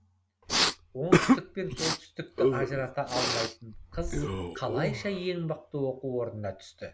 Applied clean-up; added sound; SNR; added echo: none; Respiratory sounds; -4 dB; none.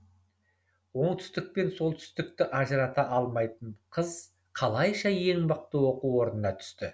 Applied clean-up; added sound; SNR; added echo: none; none; none; none.